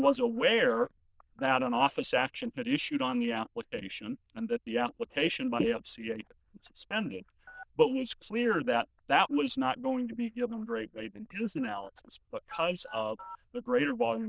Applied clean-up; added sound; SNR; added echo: neural diffusion model UNIVERSE++.